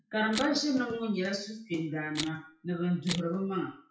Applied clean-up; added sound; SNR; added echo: classical method WPE with log-MMSE.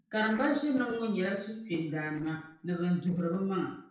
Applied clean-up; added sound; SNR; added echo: neural separator model SepFormer DNS4.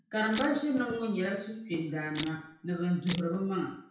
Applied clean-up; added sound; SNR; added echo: none; Camera; 11 dB; reverberation time 0.5 s.